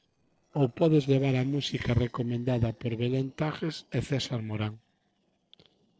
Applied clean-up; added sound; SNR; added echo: neural separator model SepFormer DNS4.